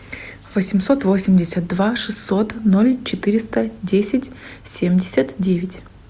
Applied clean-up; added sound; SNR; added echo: none; none; none; none.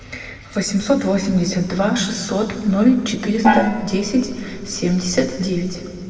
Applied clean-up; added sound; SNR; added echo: none; Gong; 3 dB; reverberation time 2.0 s.